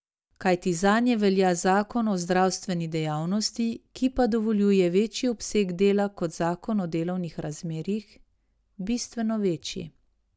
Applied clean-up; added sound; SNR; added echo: none; none; none; none.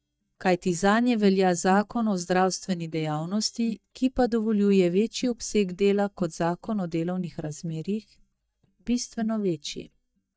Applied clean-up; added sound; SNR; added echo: neural mask model DeepFilterNet 3.